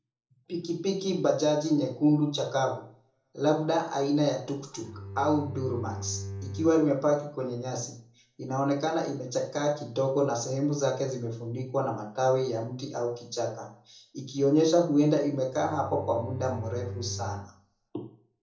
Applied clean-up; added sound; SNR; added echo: none; Bowed string instrument; 10 dB; reverberation time 0.8 s.